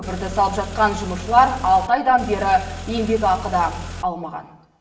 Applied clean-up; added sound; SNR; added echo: none; Car; 11 dB; reverberation time 0.8 s.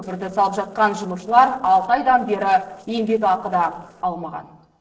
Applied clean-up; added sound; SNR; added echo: neural separator model SepFormer DNS4.